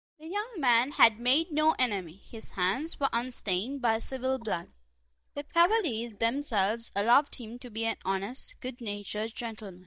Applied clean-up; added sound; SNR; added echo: neural mask model DeepFilterNet 3.